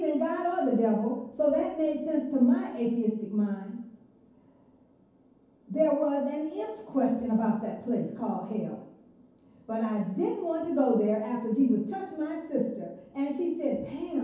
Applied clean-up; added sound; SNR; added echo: none; none; none; reverberation time 0.9 s.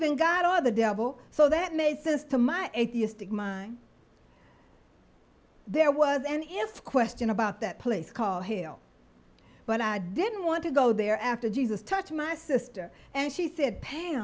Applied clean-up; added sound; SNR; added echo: none; none; none; none.